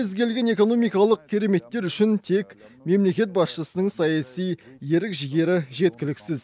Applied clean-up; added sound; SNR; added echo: none; none; none; none.